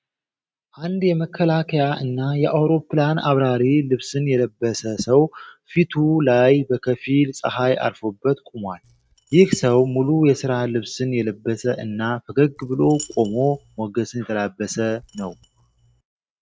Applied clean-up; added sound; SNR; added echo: neural mask model RNNoise.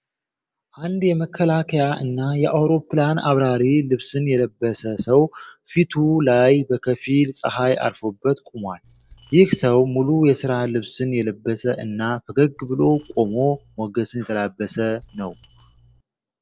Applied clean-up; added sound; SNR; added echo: neural separator model SepFormer DNS4.